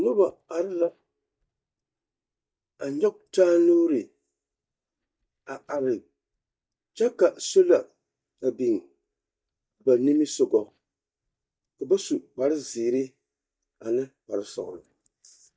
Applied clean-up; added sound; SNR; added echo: neural mask model DeepFilterNet 3.